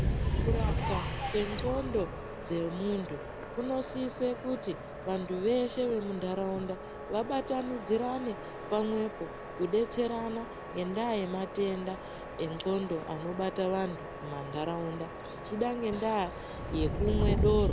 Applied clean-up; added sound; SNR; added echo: none; Subway, metro, underground; 3 dB; none.